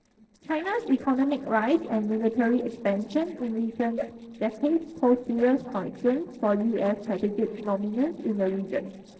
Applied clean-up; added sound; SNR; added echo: neural separator model SepFormer DNS4.